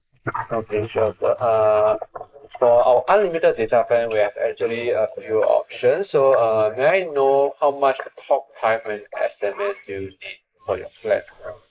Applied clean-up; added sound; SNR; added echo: neural mask model Resemble Enhance denoiser.